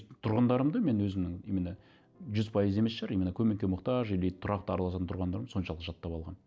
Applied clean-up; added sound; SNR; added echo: none; none; none; none.